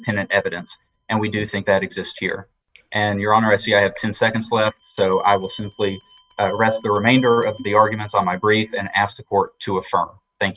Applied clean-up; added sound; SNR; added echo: neural mask model RNNoise.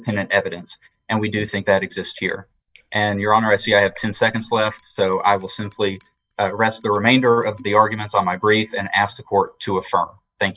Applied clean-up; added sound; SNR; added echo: neural mask model DeepFilterNet 3.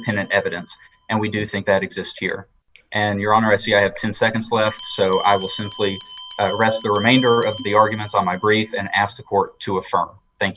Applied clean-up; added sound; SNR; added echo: none; Bell; 18 dB; none.